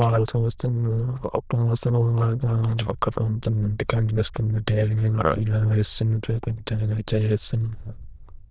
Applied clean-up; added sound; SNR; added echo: neural diffusion model UNIVERSE++.